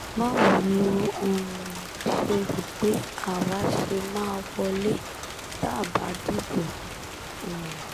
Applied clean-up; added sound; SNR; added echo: none; Rain; 9 dB; none.